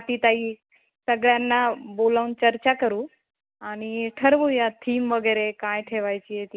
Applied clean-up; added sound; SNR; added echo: none; none; none; none.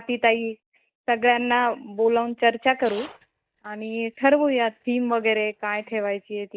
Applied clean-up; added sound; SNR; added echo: neural mask model DeepFilterNet 3.